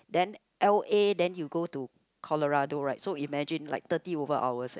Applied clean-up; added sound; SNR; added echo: none; none; none; none.